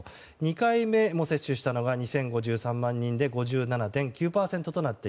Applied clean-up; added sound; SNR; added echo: none; none; none; none.